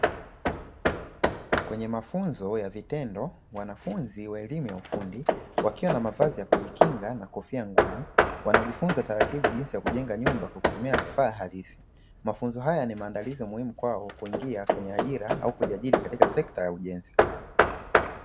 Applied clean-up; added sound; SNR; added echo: none; Hammer / Wood; -3 dB; none.